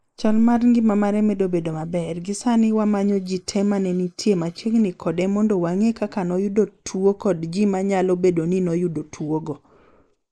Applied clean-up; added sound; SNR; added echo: neural mask model Resemble Enhance denoiser.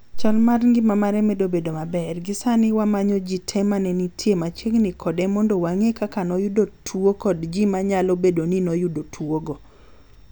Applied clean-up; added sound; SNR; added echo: none; none; none; none.